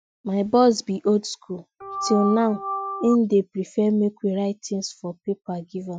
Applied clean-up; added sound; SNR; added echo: classical method Wiener filter.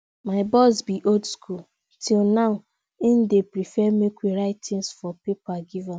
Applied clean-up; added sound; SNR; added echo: none; none; none; none.